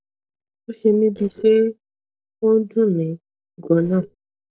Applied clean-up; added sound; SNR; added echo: neural separator model SepFormer DNS4.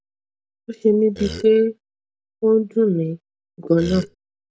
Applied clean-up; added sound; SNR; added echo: none; Burping, eructation; 10 dB; none.